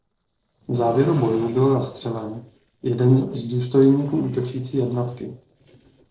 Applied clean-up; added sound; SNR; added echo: neural separator model SepFormer DNS4.